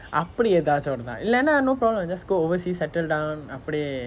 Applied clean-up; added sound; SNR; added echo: none; none; none; none.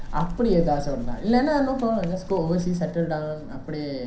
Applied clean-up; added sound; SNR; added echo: none; Bird; 7 dB; reverberation time 0.5 s.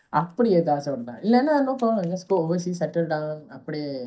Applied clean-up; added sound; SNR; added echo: neural mask model DeepFilterNet 3.